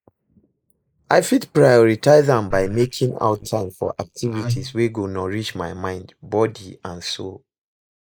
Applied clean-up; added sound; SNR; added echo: neural mask model Resemble Enhance denoiser.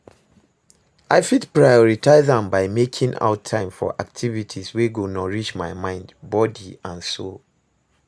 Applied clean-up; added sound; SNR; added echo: none; none; none; none.